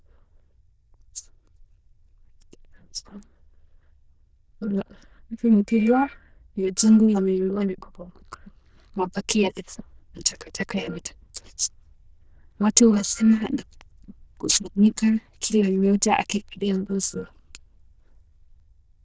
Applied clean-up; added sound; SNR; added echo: neural diffusion model UNIVERSE++.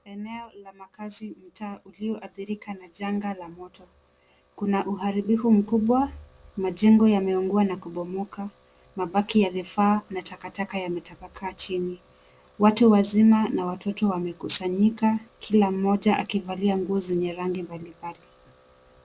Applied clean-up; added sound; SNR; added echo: none; none; none; none.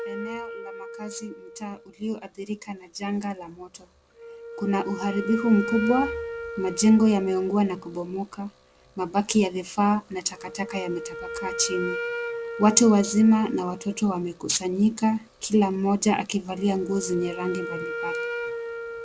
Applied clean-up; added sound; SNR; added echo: none; Wind instrument, woodwind instrument; 11 dB; none.